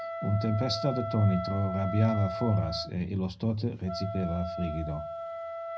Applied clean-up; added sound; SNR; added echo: none; Wind instrument, woodwind instrument; 7 dB; reverberation time 0.4 s.